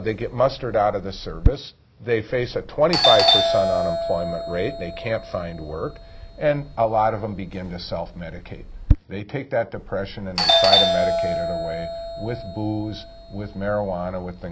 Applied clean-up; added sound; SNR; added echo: none; Doorbell; -1 dB; none.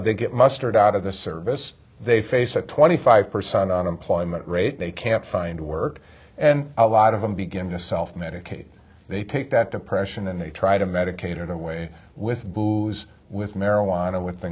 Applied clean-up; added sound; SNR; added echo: none; none; none; none.